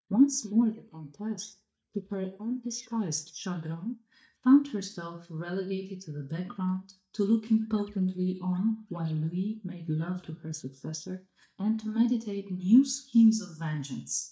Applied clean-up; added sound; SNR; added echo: neural mask model DeepFilterNet 3.